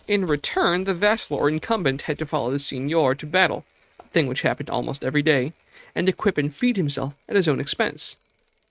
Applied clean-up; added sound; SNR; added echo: neural mask model RNNoise.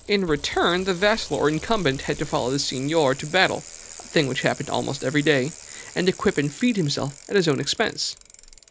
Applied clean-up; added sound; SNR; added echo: none; Bicycle; 16 dB; none.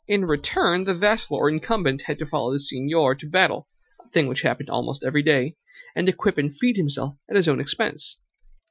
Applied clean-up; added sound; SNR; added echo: classical method Wiener filter.